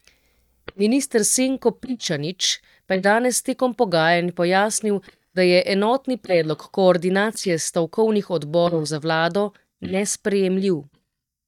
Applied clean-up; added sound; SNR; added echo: neural mask model DeepFilterNet 3.